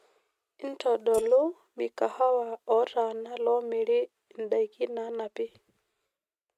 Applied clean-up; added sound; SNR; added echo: neural mask model RNNoise.